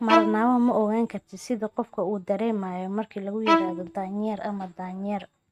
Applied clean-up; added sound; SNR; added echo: neural mask model RNNoise.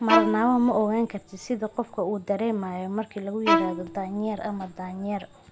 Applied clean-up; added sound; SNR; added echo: none; Bowed string instrument; 2 dB; none.